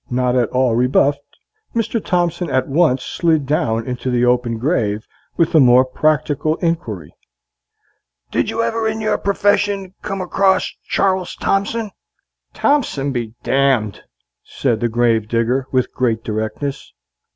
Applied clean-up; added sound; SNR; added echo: none; none; none; none.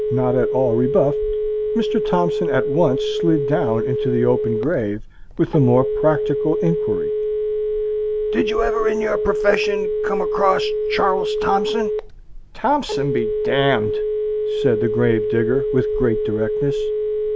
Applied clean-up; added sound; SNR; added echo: none; Telephone; 0 dB; none.